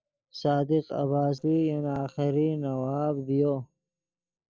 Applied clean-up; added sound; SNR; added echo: neural separator model SepFormer DNS4.